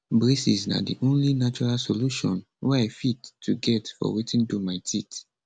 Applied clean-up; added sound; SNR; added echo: none; none; none; none.